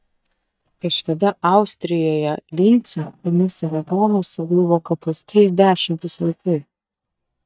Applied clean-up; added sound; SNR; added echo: neural mask model DeepFilterNet 3.